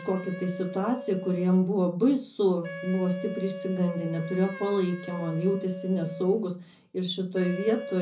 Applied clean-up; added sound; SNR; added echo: none; Wind instrument, woodwind instrument; 13 dB; reverberation time 0.4 s.